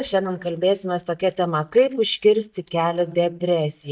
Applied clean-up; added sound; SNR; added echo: neural mask model DeepFilterNet 3.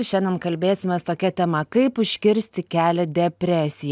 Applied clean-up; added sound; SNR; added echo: none; none; none; none.